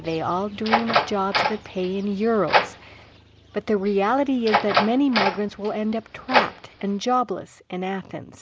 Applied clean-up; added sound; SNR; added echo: none; Door; 1 dB; none.